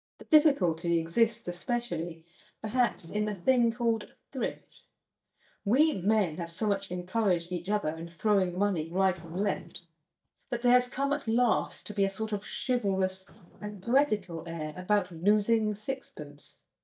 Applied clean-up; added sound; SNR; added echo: neural mask model DeepFilterNet 3.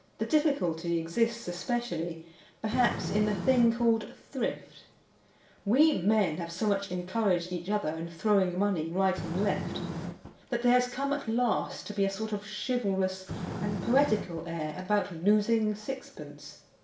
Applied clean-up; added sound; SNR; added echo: none; Fire; 11 dB; reverberation time 0.5 s.